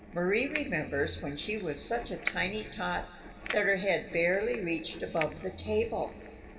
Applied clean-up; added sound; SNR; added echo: none; Crackle; 7 dB; reverberation time 2.2 s.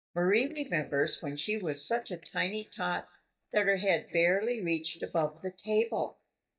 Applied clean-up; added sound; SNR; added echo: neural mask model DeepFilterNet 3.